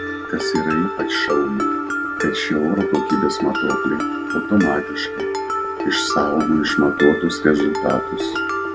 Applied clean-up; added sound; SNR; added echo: none; Mallet percussion; 2 dB; none.